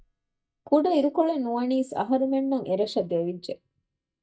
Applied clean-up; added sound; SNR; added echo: neural mask model DeepFilterNet 3.